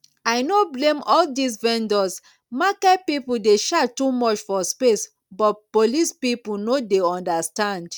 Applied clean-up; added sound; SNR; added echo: none; none; none; none.